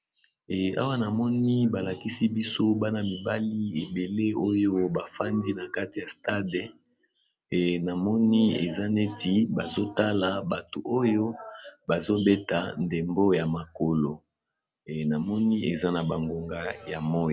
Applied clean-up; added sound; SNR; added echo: none; none; none; none.